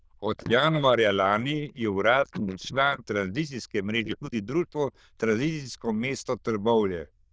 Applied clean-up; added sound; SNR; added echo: neural diffusion model UNIVERSE++.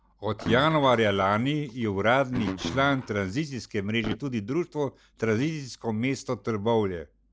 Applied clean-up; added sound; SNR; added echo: none; Guitar; 11 dB; none.